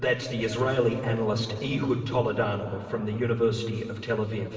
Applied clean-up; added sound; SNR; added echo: none; none; none; reverberation time 2.7 s.